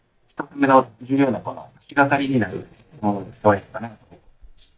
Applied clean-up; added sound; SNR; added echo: neural mask model DeepFilterNet 3.